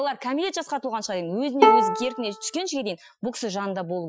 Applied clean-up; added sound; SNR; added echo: classical method Wiener filter.